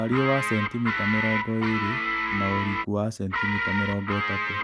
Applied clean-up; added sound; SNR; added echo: none; Guitar; 1 dB; none.